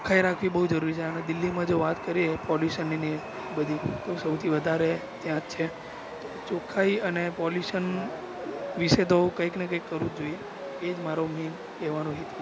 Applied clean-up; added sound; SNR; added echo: none; Chatter / Subway, metro, underground; 10 dB; none.